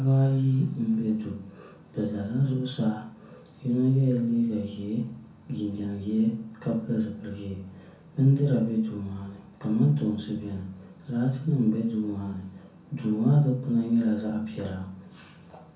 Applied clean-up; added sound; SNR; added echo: none; none; none; reverberation time 0.5 s.